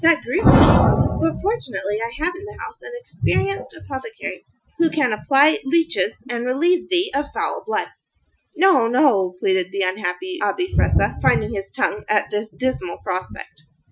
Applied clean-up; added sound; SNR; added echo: classical method Wiener filter.